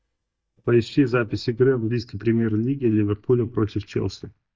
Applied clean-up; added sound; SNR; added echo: neural mask model DeepFilterNet 3.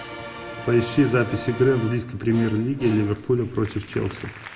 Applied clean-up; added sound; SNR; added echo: none; Applause; 14 dB; reverberation time 1.4 s.